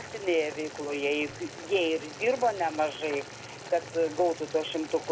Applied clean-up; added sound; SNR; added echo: none; Boiling; 14 dB; none.